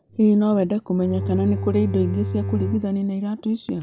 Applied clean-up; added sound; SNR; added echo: none; Bowed string instrument; 5 dB; none.